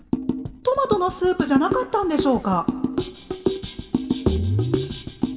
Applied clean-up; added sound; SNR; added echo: none; none; none; reverberation time 2.5 s.